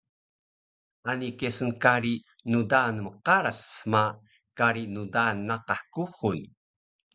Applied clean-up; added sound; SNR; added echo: none; none; none; none.